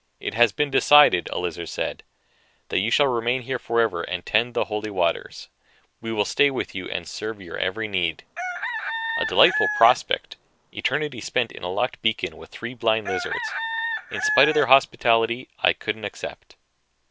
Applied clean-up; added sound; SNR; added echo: none; Chicken, rooster; 6 dB; none.